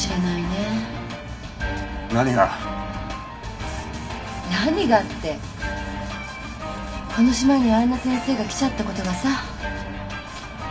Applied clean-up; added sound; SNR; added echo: none; none; none; reverberation time 0.2 s.